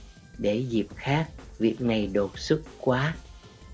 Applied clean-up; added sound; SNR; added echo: none; Drum kit + Snare drum / Drum kit; 17 dB; none.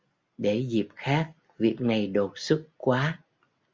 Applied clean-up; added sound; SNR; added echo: none; none; none; none.